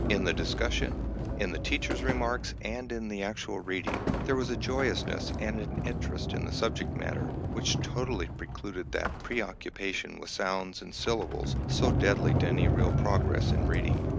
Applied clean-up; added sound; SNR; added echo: none; Sliding door; -3 dB; none.